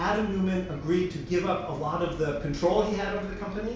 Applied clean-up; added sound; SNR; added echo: none; Bus; 13 dB; reverberation time 0.6 s.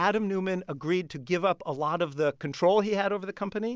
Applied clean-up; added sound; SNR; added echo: none; none; none; none.